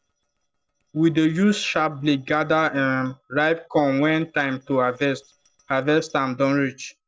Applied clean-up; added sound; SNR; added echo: neural separator model SepFormer DNS4.